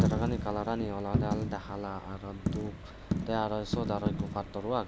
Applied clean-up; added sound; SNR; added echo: none; Coin (dropping); -1 dB; none.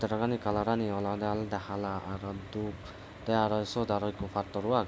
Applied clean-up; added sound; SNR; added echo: none; none; none; none.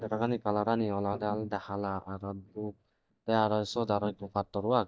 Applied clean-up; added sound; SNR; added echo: neural mask model DeepFilterNet 3.